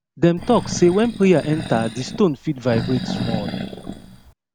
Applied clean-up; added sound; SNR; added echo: none; Animal; 9 dB; none.